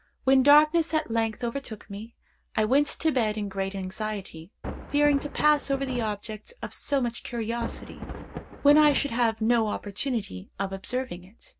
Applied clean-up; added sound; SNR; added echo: none; Thunder; 10 dB; none.